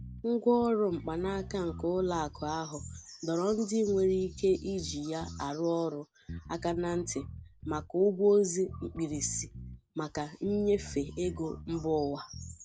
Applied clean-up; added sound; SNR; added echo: none; Bass guitar; 15 dB; none.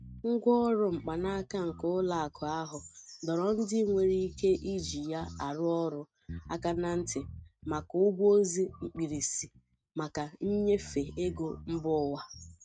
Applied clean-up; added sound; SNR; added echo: neural mask model RNNoise.